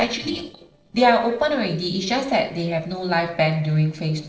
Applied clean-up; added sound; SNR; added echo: neural separator model SepFormer DNS4.